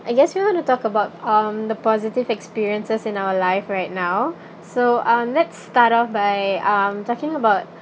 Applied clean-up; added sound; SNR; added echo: none; none; none; none.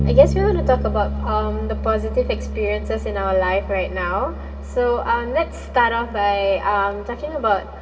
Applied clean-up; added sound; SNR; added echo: none; Bass guitar; 6 dB; reverberation time 2.3 s.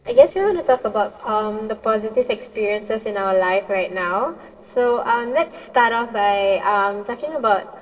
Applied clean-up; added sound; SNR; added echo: neural separator model SepFormer DNS4.